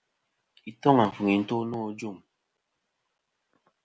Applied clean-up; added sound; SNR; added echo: none; none; none; none.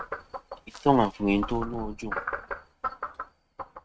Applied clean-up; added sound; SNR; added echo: neural mask model RNNoise.